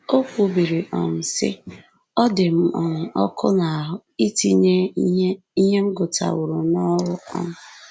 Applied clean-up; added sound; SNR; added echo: none; none; none; none.